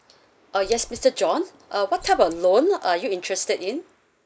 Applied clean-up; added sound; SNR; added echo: neural mask model Resemble Enhance denoiser.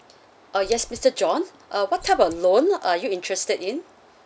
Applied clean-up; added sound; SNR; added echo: none; Scissors; 16 dB; none.